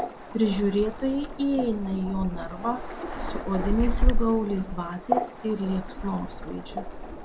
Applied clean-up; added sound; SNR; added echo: none; Waves, surf; 0 dB; none.